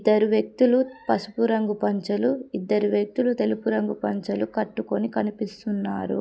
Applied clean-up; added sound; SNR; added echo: none; none; none; none.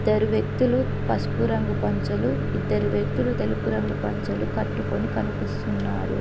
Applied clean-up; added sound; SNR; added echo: none; Microwave oven; 0 dB; none.